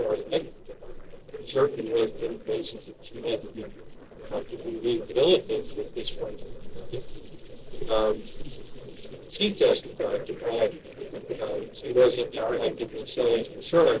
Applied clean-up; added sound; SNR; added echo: neural separator model SepFormer DNS4.